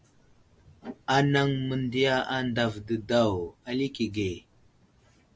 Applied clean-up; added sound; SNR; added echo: none; none; none; none.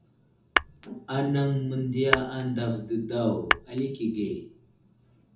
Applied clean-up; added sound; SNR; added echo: none; Tap / Glass; -1 dB; reverberation time 0.6 s.